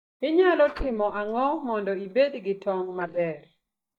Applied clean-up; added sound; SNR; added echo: neural mask model DeepFilterNet 3.